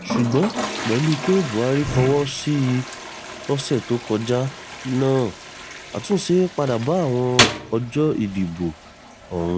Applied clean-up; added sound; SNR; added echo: none; Toilet flush; 7 dB; none.